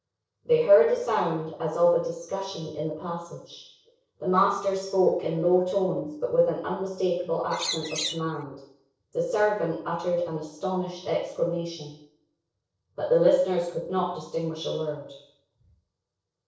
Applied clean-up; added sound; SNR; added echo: neural separator model SepFormer DNS4.